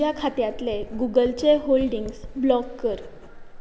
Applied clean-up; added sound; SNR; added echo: none; Writing; 14 dB; none.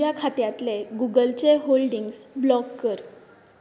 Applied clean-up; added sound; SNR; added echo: none; none; none; none.